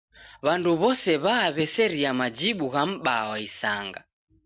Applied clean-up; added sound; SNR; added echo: none; none; none; none.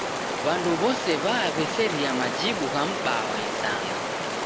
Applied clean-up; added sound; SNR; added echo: none; Stream; 1 dB; none.